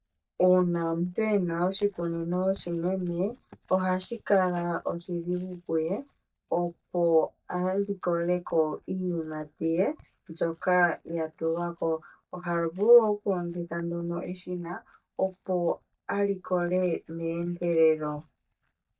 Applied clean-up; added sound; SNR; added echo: neural mask model DeepFilterNet 3.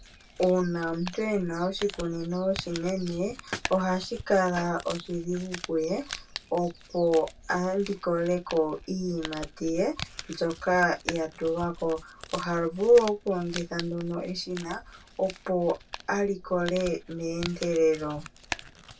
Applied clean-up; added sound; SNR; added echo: none; Crumpling, crinkling; 15 dB; reverberation time 0.1 s.